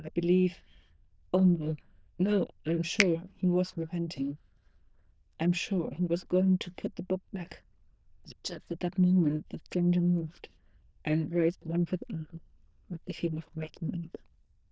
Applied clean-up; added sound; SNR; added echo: neural diffusion model UNIVERSE++.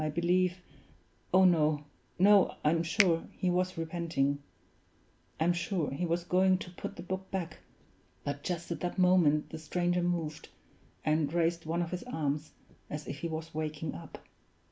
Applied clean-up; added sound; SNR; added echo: none; Finger snapping; 10 dB; none.